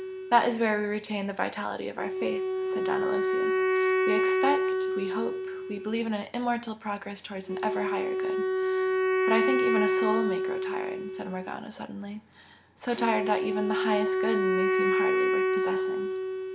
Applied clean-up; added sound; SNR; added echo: none; Wind instrument, woodwind instrument; -3 dB; none.